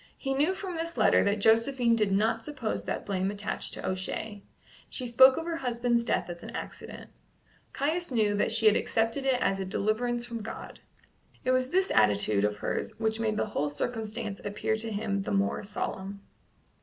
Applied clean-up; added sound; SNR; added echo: none; none; none; none.